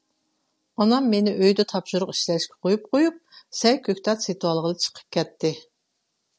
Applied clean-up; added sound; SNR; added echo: none; none; none; none.